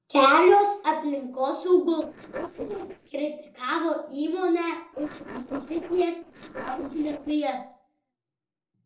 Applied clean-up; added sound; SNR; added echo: neural separator model SepFormer DNS4.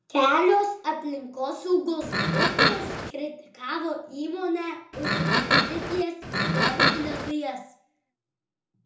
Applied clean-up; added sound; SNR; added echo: none; Livestock, farm animals, working animals; -4 dB; reverberation time 0.6 s.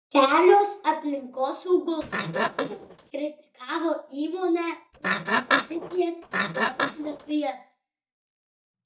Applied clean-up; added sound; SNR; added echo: neural mask model DeepFilterNet 3.